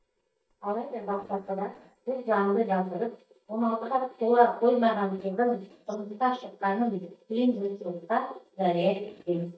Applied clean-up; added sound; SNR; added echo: neural mask model DeepFilterNet 3.